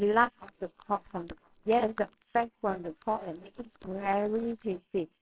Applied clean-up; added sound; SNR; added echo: neural separator model SepFormer WHAMR!.